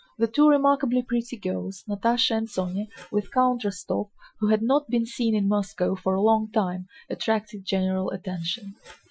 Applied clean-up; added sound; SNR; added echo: classical method Wiener filter.